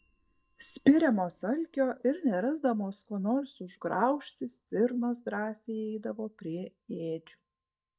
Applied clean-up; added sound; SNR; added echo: neural mask model DeepFilterNet 3.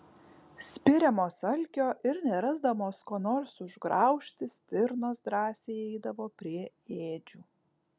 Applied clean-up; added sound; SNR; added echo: none; none; none; none.